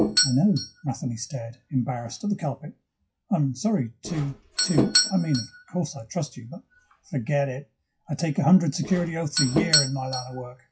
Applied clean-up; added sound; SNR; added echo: classical method WPE with log-MMSE.